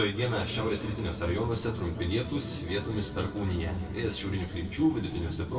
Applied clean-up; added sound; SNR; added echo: none; none; none; reverberation time 2.1 s.